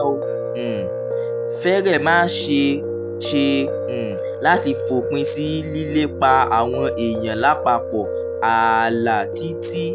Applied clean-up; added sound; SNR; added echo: none; Piano; 5 dB; none.